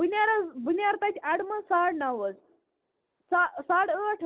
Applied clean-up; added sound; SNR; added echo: none; none; none; none.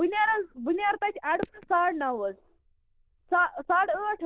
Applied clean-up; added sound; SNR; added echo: neural diffusion model UNIVERSE++.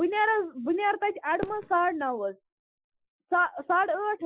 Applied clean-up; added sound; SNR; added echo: classical method Wiener filter.